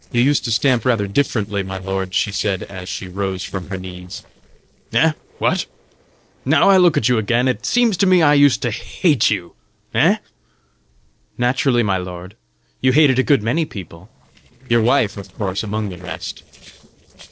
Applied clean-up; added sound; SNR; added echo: neural separator model SepFormer DNS4.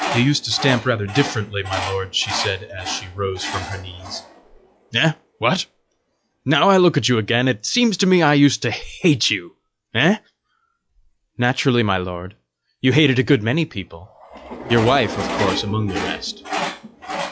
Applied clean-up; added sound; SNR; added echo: classical method log-MMSE.